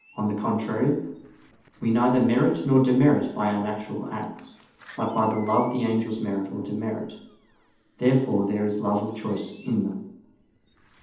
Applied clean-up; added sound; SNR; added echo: neural separator model SepFormer DNS4.